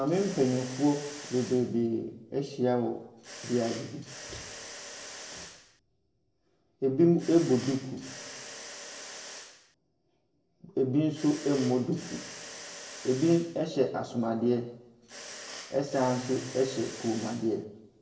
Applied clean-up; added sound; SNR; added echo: none; Mechanisms; 15 dB; reverberation time 0.7 s.